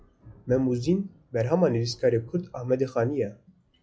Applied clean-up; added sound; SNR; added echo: classical method log-MMSE.